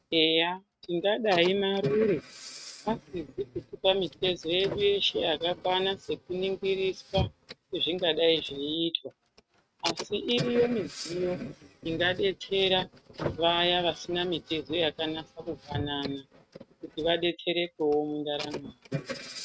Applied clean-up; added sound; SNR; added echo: neural mask model RNNoise.